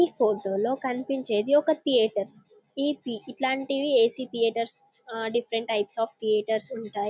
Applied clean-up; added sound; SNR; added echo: none; none; none; none.